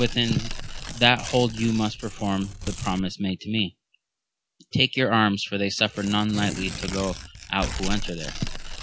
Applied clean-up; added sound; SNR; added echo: none; Tearing; 9 dB; none.